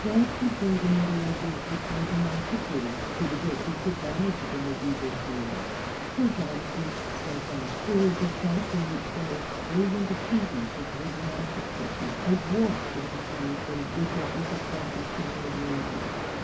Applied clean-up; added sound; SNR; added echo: none; Water; 3 dB; reverberation time 0.4 s.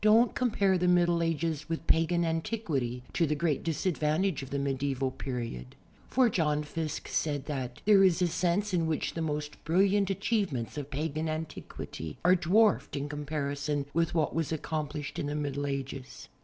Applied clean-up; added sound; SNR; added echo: none; none; none; none.